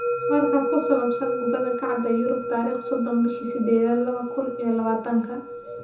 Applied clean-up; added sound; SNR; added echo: none; Musical instrument; 4 dB; reverberation time 0.6 s.